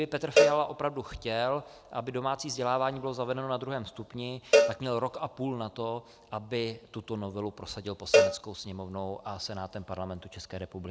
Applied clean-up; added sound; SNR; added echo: none; Cowbell; -4 dB; none.